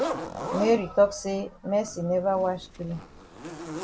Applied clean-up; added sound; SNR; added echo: none; Zipper (clothing); 9 dB; none.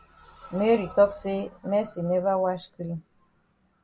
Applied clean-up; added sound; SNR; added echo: none; none; none; none.